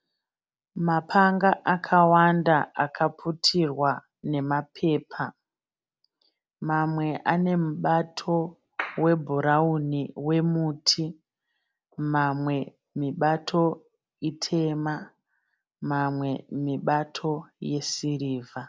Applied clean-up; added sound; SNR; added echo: none; none; none; none.